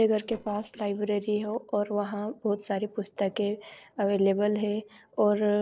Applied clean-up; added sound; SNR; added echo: neural separator model SepFormer DNS4.